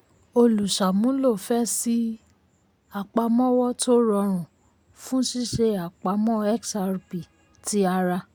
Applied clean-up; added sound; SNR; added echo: none; none; none; none.